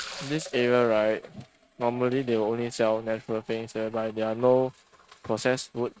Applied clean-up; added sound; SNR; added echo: neural mask model RNNoise.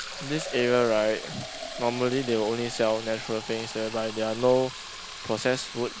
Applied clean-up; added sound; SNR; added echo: none; Fill (with liquid); 11 dB; none.